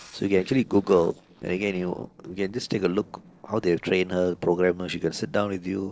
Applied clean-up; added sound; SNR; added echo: neural separator model SepFormer DNS4.